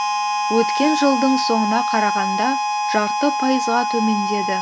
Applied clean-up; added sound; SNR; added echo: none; Harmonica; 0 dB; none.